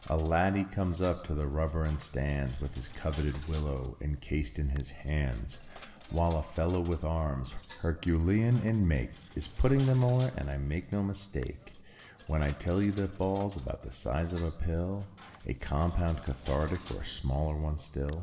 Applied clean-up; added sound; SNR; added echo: none; Coin (dropping); 18 dB; reverberation time 1.3 s.